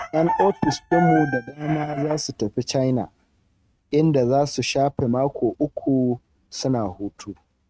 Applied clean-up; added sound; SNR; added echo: neural mask model RNNoise.